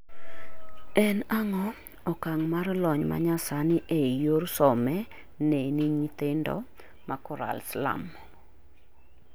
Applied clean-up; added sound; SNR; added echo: none; none; none; none.